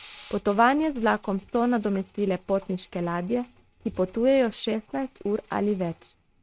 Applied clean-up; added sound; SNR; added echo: neural mask model RNNoise.